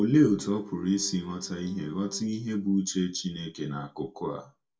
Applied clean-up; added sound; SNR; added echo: none; Bowed string instrument; 20 dB; reverberation time 0.2 s.